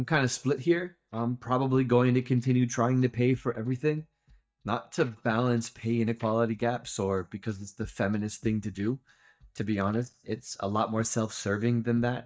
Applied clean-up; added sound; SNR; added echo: neural mask model DeepFilterNet 3.